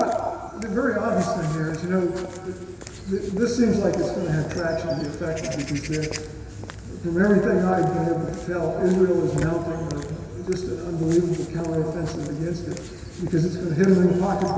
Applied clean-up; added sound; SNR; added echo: none; Walk, footsteps / Bird vocalization, bird call, bird song; 18 dB; reverberation time 2.5 s.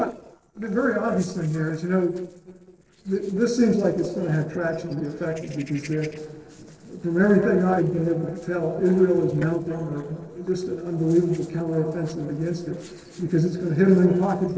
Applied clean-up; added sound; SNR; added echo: neural separator model SepFormer DNS4.